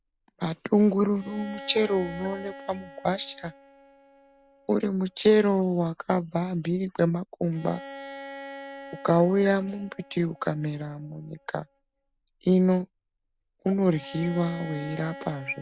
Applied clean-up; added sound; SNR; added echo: none; Bowed string instrument; 18 dB; none.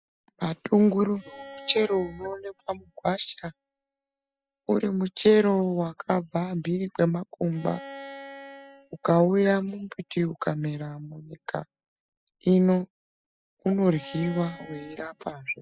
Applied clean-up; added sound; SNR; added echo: classical method spectral subtraction.